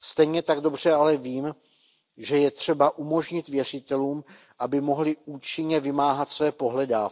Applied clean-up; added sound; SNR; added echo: none; none; none; none.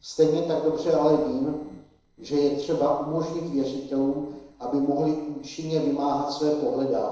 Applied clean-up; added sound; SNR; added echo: neural separator model SepFormer DNS4.